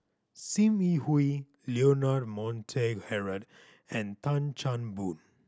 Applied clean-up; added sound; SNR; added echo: none; none; none; none.